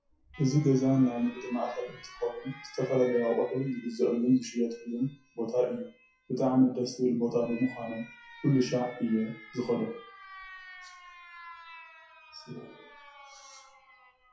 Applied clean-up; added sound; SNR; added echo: classical method WPE with log-MMSE.